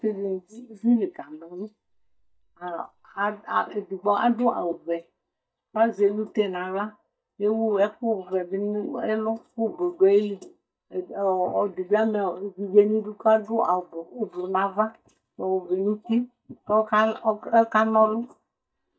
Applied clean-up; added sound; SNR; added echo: neural mask model DeepFilterNet 3.